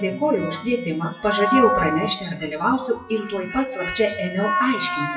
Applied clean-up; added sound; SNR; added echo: classical method WPE with log-MMSE.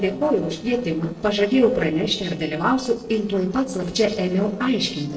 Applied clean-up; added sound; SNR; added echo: neural separator model SepFormer DNS4.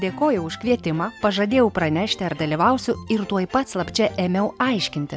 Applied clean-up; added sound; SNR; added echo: none; none; none; none.